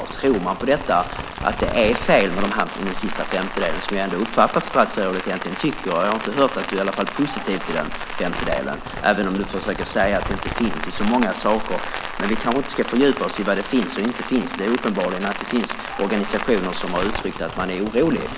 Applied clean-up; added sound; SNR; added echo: none; Rain; 6 dB; none.